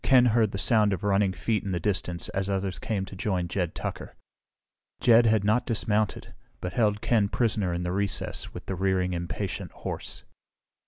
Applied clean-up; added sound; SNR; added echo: none; none; none; none.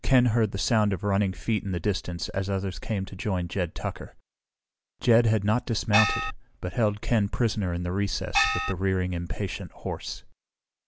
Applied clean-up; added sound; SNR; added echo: none; Gong; -1 dB; none.